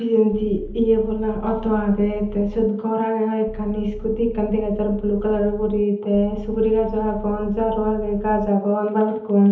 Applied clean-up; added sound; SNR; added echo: none; Idling / Car; 12 dB; reverberation time 0.8 s.